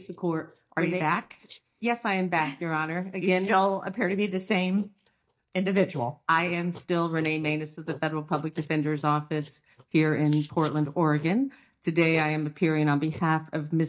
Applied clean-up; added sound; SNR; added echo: neural mask model DeepFilterNet 3.